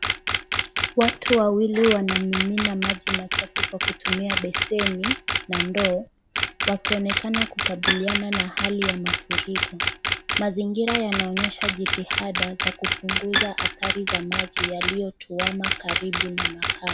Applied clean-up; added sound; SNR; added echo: none; Camera + Bowed string instrument; -1 dB; none.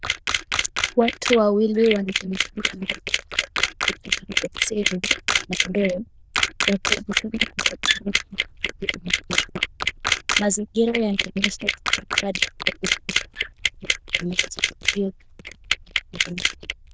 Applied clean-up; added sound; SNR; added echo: neural diffusion model UNIVERSE++.